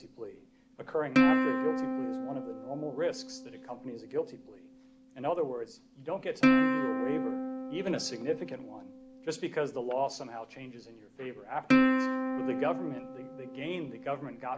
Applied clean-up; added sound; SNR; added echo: none; Plucked string instrument; -4 dB; none.